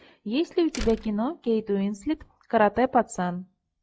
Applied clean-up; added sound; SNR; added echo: classical method log-MMSE.